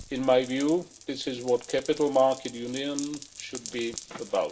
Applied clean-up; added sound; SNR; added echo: none; Rain; 17 dB; reverberation time 0.2 s.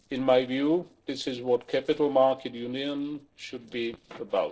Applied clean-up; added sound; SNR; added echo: neural separator model SepFormer DNS4.